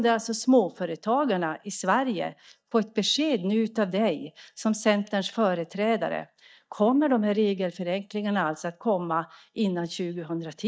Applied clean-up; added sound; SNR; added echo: neural mask model DeepFilterNet 3.